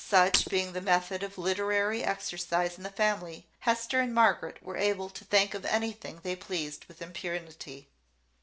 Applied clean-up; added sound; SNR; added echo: neural separator model SepFormer DNS4.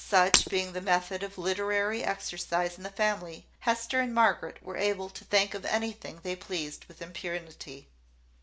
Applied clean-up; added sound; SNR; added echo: none; Shatter; 2 dB; reverberation time 0.3 s.